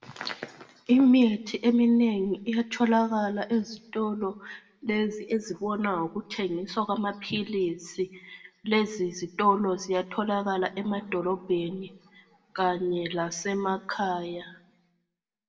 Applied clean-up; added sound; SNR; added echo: none; none; none; reverberation time 0.6 s.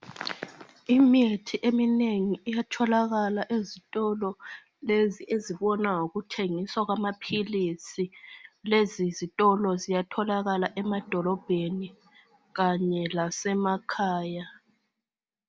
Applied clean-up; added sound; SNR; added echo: none; none; none; none.